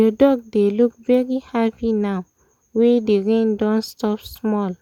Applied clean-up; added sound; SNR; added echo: none; none; none; none.